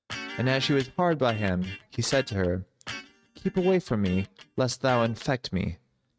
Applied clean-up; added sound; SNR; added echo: neural mask model RNNoise.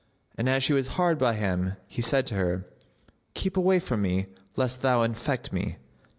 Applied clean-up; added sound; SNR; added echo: none; none; none; none.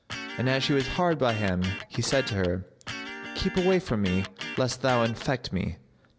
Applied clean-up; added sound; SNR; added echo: none; Electric guitar; 10 dB; none.